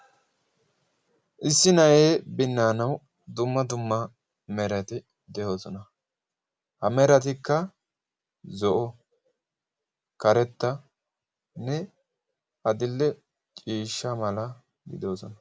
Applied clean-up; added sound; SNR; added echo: none; none; none; none.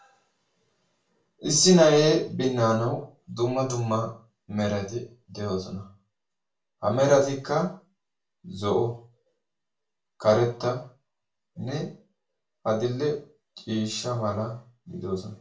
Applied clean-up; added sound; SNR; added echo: none; none; none; reverberation time 0.3 s.